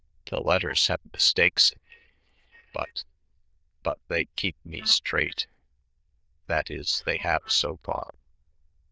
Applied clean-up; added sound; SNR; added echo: neural diffusion model UNIVERSE++.